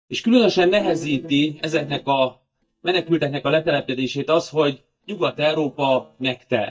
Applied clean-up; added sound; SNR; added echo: neural mask model DeepFilterNet 3.